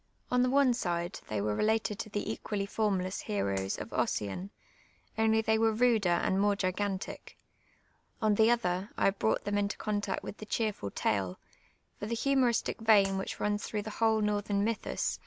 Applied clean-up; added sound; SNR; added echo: none; Clapping; 16 dB; none.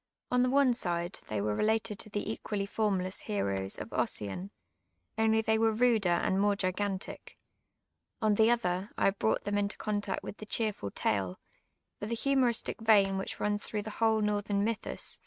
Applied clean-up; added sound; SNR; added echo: neural mask model RNNoise.